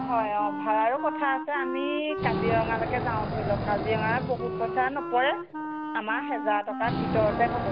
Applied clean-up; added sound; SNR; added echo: none; Wild animals + Wind instrument, woodwind instrument; 3 dB; none.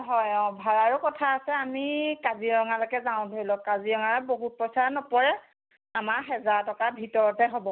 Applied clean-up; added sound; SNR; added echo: none; none; none; none.